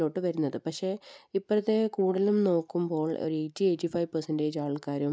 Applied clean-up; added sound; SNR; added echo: none; none; none; none.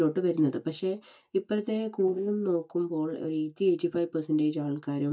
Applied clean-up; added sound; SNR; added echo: neural mask model DeepFilterNet 3.